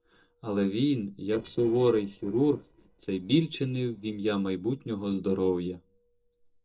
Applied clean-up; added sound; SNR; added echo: neural separator model SepFormer DNS4.